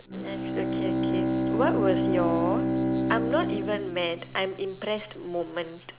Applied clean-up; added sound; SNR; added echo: none; Bowed string instrument; -2 dB; none.